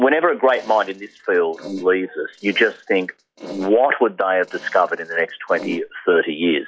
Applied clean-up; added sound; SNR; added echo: classical method log-MMSE.